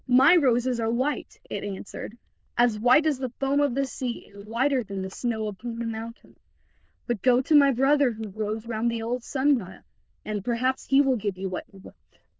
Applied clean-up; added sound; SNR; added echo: neural diffusion model UNIVERSE++.